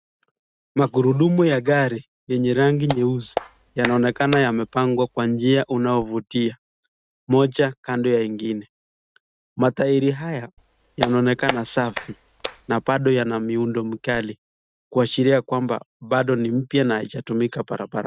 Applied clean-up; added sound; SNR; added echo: neural mask model RNNoise.